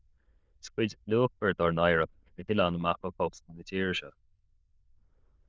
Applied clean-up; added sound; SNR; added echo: neural diffusion model UNIVERSE++.